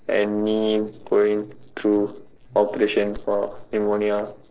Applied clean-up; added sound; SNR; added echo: neural separator model SepFormer DNS4.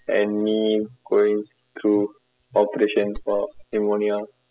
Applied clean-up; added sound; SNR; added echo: classical method spectral subtraction.